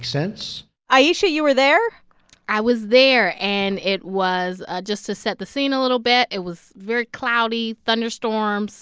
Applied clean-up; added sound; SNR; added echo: none; none; none; none.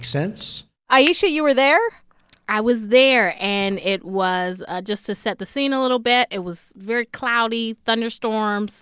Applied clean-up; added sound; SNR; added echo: none; Finger snapping; 10 dB; none.